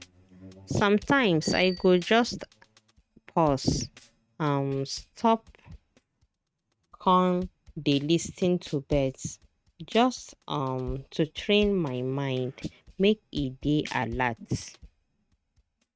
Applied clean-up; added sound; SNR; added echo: neural mask model RNNoise.